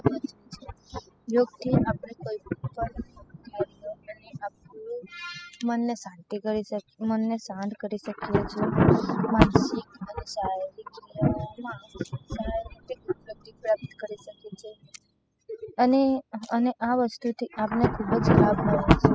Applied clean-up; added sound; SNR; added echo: classical method spectral subtraction.